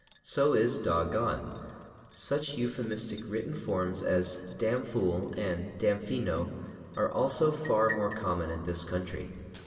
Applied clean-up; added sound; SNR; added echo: none; Liquid; 18 dB; reverberation time 2.7 s.